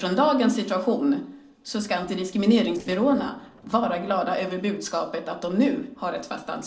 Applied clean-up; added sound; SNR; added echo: neural separator model SepFormer DNS4.